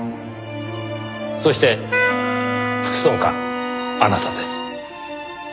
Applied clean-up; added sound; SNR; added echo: none; Wind instrument, woodwind instrument; 1 dB; none.